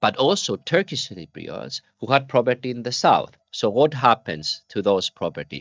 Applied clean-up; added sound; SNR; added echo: neural mask model DeepFilterNet 3.